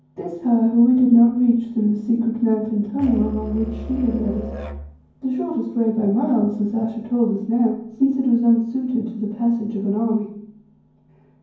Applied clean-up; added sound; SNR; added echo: none; Musical instrument; 12 dB; reverberation time 0.9 s.